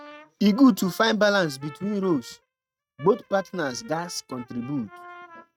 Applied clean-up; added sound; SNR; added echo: neural mask model RNNoise.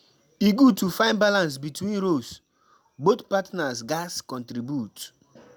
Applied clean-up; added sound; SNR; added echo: none; none; none; none.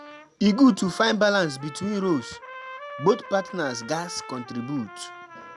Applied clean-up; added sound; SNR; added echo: none; Trumpet; 16 dB; none.